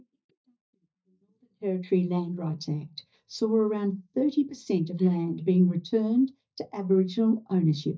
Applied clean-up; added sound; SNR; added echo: neural mask model DeepFilterNet 3.